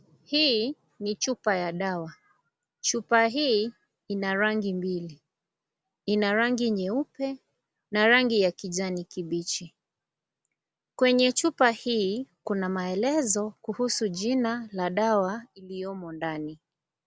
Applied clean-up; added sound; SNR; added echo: none; none; none; none.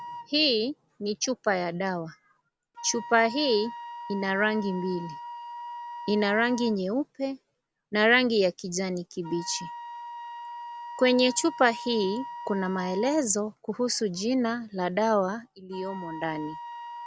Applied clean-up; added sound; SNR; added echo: none; Wind instrument, woodwind instrument; 14 dB; none.